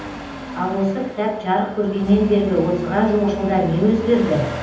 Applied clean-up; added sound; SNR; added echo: none; Engine starting / Accelerating, revving, vroom / Motor vehicle (road); 10 dB; reverberation time 1.3 s.